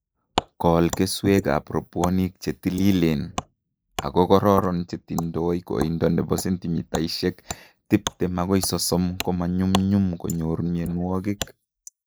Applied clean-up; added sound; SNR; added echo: neural mask model Resemble Enhance denoiser.